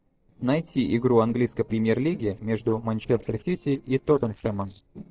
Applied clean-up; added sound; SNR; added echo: neural separator model SepFormer DNS4.